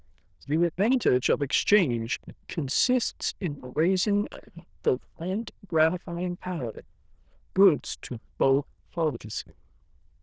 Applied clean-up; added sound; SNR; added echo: neural diffusion model UNIVERSE++.